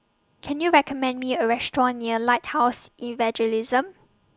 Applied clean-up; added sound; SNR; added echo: none; none; none; none.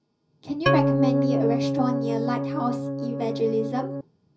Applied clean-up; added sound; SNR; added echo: none; Organ; -4 dB; reverberation time 0.5 s.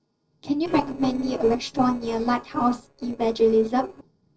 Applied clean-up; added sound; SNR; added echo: neural separator model SepFormer DNS4.